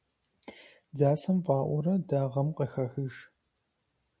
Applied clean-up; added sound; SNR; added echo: none; none; none; none.